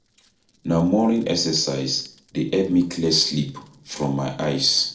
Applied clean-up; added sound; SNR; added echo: neural separator model SepFormer DNS4.